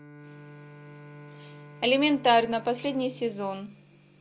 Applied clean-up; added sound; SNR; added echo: none; Bowed string instrument; 19 dB; none.